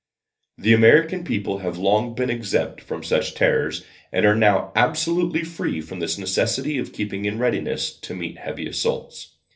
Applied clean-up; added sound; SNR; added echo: none; none; none; reverberation time 0.3 s.